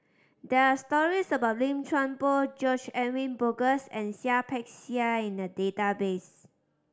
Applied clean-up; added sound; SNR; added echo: none; none; none; none.